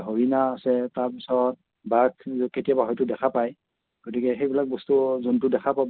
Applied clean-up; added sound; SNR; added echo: none; none; none; none.